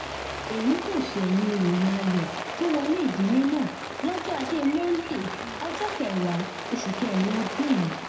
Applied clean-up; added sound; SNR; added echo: none; Rain; 7 dB; reverberation time 0.7 s.